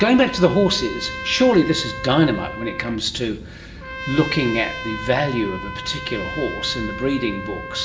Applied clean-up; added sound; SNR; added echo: none; Trumpet; 11 dB; reverberation time 1.1 s.